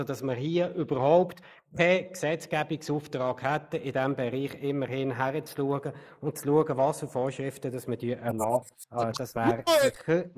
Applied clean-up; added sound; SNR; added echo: neural mask model Resemble Enhance denoiser.